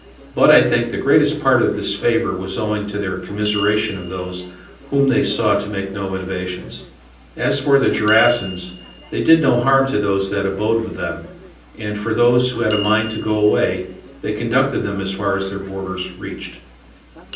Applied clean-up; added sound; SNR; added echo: none; Door / Bell; 18 dB; reverberation time 0.6 s.